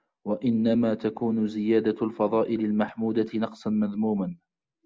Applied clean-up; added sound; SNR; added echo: none; none; none; none.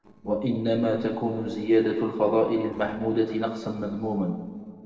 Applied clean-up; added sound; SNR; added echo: neural separator model SepFormer DNS4.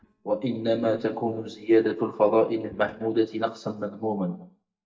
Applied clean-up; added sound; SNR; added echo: neural mask model DeepFilterNet 3.